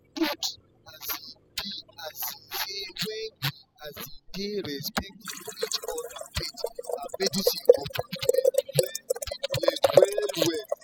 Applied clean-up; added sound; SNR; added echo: classical method spectral subtraction.